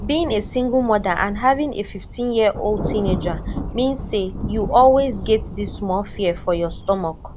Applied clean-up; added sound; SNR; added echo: none; Thunder; 9 dB; none.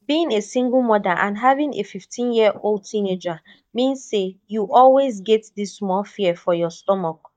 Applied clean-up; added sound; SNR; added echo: neural mask model DeepFilterNet 3.